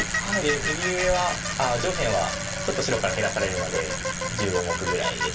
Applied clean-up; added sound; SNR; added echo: none; Bicycle; 1 dB; reverberation time 0.2 s.